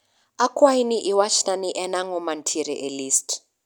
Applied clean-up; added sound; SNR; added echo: none; none; none; none.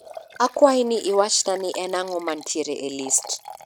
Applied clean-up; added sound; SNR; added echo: neural mask model RNNoise.